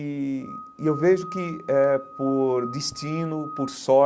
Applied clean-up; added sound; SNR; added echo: none; Screech / Glass; 14 dB; none.